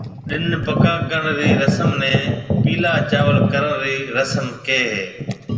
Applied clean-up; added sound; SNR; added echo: none; none; none; reverberation time 1.2 s.